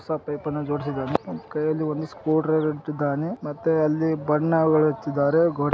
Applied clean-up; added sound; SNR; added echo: none; none; none; none.